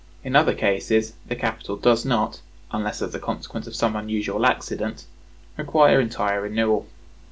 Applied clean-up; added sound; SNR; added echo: none; none; none; none.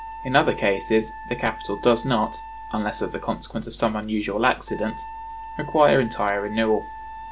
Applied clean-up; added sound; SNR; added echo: none; Wind instrument, woodwind instrument; 14 dB; none.